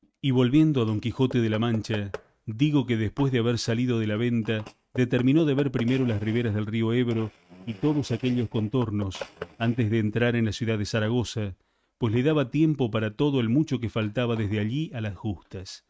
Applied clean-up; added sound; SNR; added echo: neural mask model RNNoise.